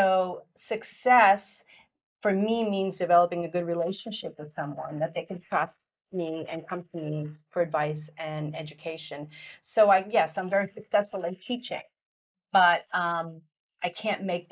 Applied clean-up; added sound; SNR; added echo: neural mask model Resemble Enhance denoiser.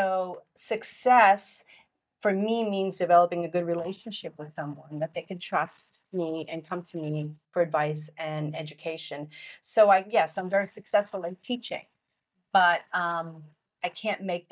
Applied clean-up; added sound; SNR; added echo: neural mask model DeepFilterNet 3.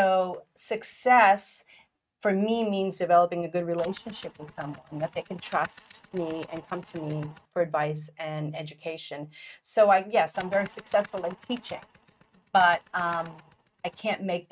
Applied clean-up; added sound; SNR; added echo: neural mask model RNNoise.